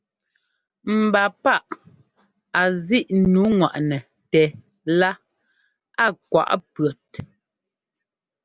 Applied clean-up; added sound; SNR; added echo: none; none; none; none.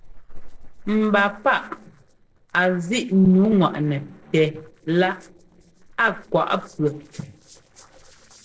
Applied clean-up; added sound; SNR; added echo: neural separator model SepFormer DNS4.